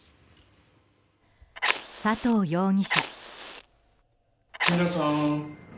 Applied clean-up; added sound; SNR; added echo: none; Fire; 3 dB; none.